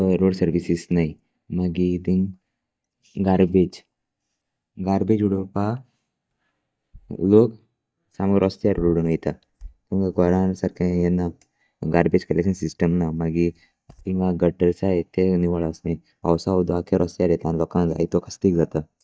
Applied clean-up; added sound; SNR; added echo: neural mask model DeepFilterNet 3.